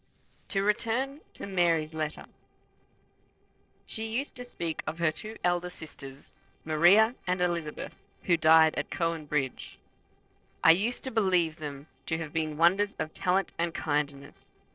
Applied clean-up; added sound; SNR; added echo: neural separator model SepFormer DNS4.